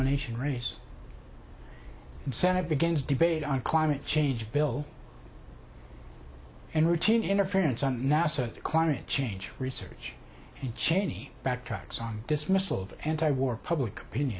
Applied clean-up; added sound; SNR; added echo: none; none; none; none.